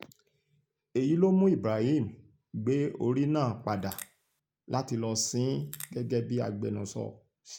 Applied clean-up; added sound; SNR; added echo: none; Crackle; 17 dB; none.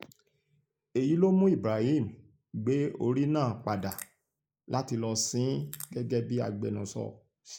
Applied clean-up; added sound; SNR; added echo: neural mask model Resemble Enhance denoiser.